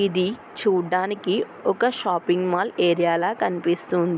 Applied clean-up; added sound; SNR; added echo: none; none; none; none.